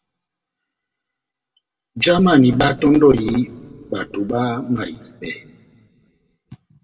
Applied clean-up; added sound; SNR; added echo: none; none; none; reverberation time 1.5 s.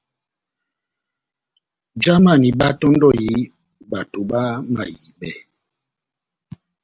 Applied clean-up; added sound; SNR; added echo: none; none; none; none.